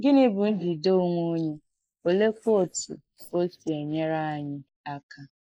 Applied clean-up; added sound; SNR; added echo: neural mask model Resemble Enhance denoiser.